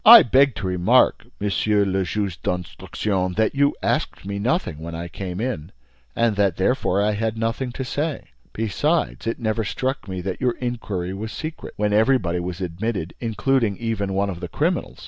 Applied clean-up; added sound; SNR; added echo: none; none; none; none.